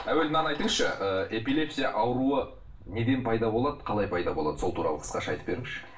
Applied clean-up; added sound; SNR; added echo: none; Wind; 20 dB; reverberation time 0.3 s.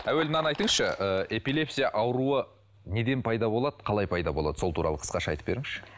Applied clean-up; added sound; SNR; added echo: none; none; none; none.